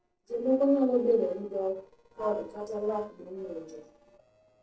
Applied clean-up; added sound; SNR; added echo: neural separator model SepFormer DNS4.